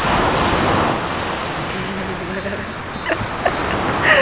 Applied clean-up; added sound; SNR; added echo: none; Waves, surf; -4 dB; none.